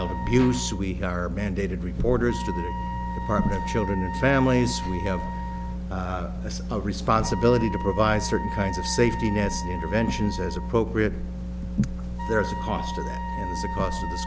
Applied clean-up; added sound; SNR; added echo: none; Wind instrument, woodwind instrument; 11 dB; none.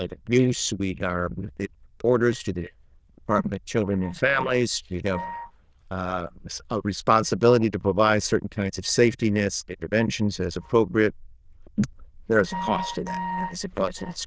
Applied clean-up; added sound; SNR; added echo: neural diffusion model UNIVERSE++.